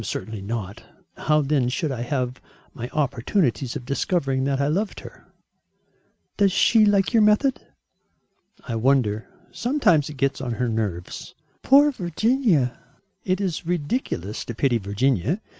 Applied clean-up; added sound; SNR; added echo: none; none; none; none.